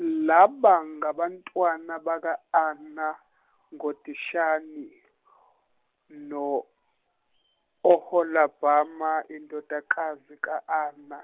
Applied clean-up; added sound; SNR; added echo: none; none; none; none.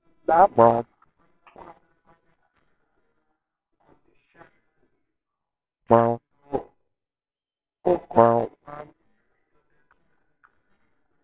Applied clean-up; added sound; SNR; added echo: neural separator model SepFormer WHAMR!.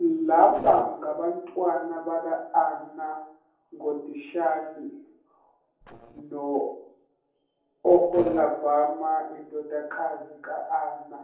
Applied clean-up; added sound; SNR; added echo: neural separator model SepFormer DNS4.